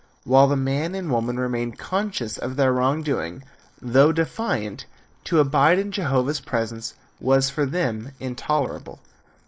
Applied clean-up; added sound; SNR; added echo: neural mask model Resemble Enhance denoiser.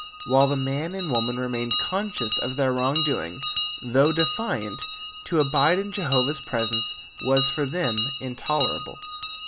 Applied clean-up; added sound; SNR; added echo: none; Bell; 0 dB; none.